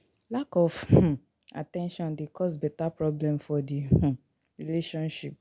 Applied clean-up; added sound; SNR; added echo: none; none; none; none.